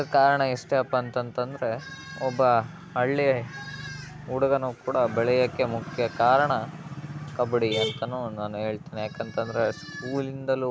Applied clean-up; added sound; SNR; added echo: none; none; none; none.